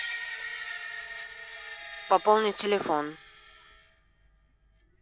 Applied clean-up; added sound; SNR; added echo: none; Screech; 10 dB; none.